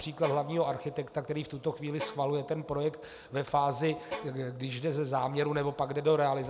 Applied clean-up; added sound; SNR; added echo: none; Bowed string instrument; 15 dB; none.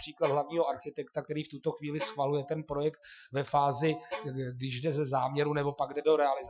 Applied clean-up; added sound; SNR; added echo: classical method Wiener filter.